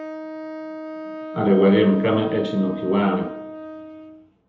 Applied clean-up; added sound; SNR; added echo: none; Wind instrument, woodwind instrument; 11 dB; reverberation time 0.7 s.